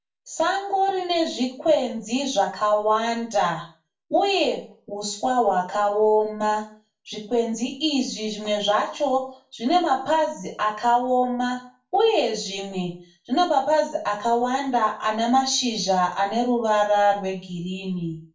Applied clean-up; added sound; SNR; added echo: none; none; none; reverberation time 0.4 s.